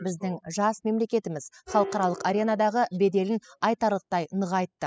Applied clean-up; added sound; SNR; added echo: classical method spectral subtraction.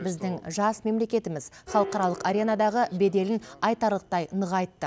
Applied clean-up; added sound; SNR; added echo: none; Piano; 18 dB; none.